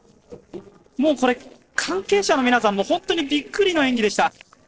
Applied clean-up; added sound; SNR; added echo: neural separator model SepFormer DNS4.